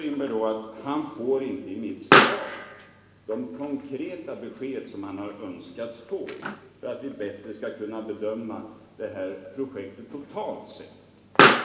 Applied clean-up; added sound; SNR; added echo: none; Explosion; -5 dB; reverberation time 1.4 s.